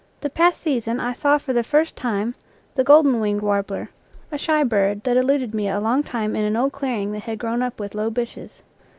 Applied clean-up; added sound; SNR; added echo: none; none; none; none.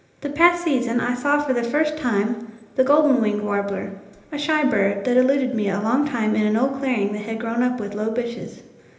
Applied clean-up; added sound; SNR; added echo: none; none; none; reverberation time 1.0 s.